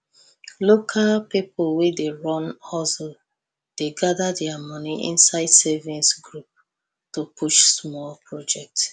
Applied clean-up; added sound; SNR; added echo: none; none; none; none.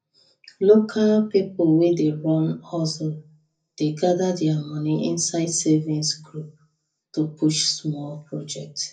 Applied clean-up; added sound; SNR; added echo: none; none; none; reverberation time 0.4 s.